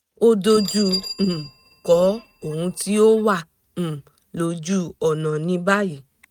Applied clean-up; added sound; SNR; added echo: neural mask model RNNoise.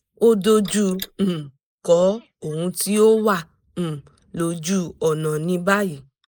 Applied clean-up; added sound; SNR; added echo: neural mask model Resemble Enhance denoiser.